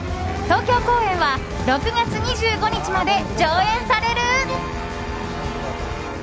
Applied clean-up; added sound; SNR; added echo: none; Wind instrument, woodwind instrument + Bowed string instrument; 14 dB; none.